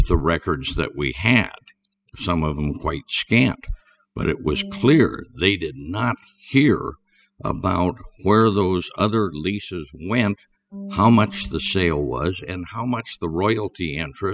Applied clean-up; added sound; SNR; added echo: classical method spectral subtraction.